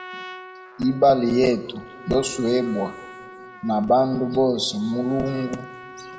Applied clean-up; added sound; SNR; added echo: none; Trumpet; 18 dB; reverberation time 1.1 s.